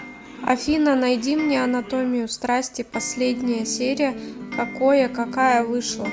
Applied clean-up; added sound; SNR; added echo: none; Clock; 19 dB; none.